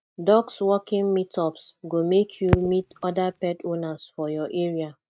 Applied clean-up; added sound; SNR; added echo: neural mask model RNNoise.